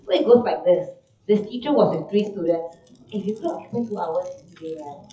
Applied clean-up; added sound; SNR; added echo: classical method WPE with log-MMSE.